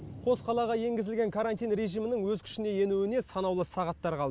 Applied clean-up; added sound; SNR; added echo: none; none; none; none.